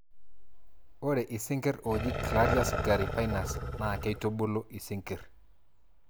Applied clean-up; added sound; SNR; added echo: none; Growling; 4 dB; none.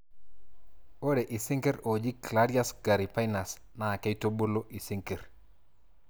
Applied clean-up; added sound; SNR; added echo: none; none; none; none.